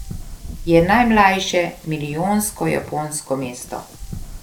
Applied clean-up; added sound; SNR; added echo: none; Wind; 14 dB; none.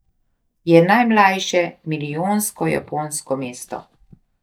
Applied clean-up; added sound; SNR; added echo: neural mask model DeepFilterNet 3.